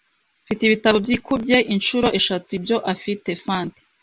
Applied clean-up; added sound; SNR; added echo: none; none; none; none.